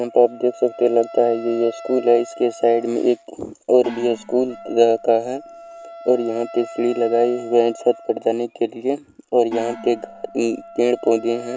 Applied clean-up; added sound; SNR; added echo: none; Gong + Wind instrument, woodwind instrument; 18 dB; none.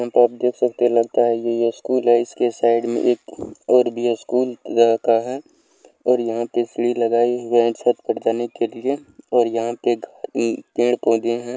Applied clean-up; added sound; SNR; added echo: none; none; none; none.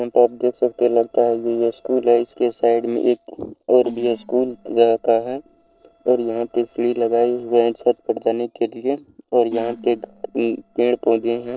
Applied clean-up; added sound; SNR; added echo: neural separator model SepFormer DNS4.